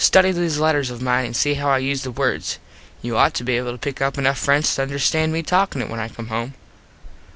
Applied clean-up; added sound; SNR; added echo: none; none; none; none.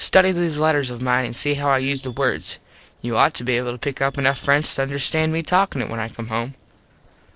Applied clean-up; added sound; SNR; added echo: neural separator model SepFormer DNS4.